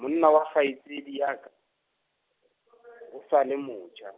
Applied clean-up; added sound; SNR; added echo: none; none; none; none.